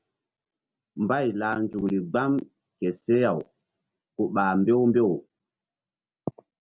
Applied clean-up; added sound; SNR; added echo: none; none; none; none.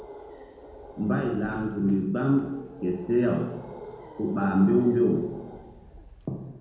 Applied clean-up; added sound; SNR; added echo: none; Animal; 18 dB; reverberation time 1.0 s.